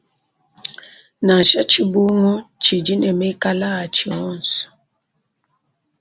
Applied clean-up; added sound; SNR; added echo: none; none; none; none.